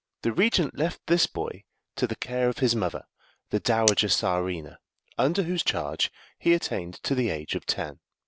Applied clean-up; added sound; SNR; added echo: none; Cutlery, silverware; 7 dB; none.